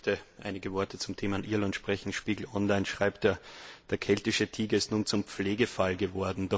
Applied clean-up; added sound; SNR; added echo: none; none; none; none.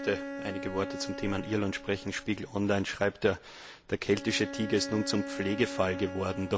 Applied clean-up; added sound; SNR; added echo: none; Bowed string instrument; 10 dB; none.